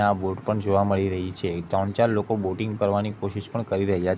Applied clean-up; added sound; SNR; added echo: none; none; none; none.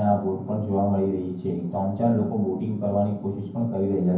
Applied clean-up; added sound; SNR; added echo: none; none; none; reverberation time 0.9 s.